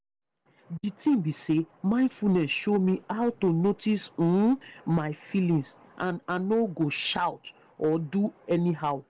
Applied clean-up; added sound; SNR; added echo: none; none; none; none.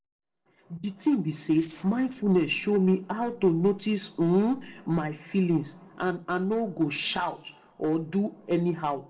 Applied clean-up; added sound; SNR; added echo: neural separator model SepFormer DNS4.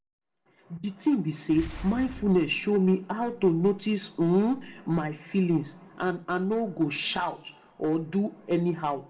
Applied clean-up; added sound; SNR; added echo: none; Boom; 17 dB; reverberation time 0.9 s.